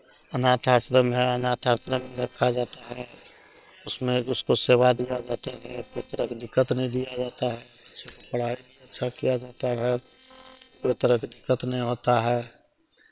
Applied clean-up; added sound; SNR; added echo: neural separator model SepFormer WHAM!.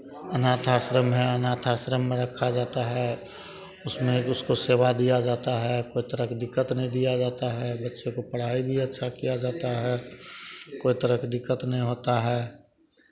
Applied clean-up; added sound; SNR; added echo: none; none; none; none.